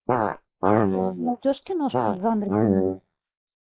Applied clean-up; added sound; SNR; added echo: neural mask model Resemble Enhance denoiser.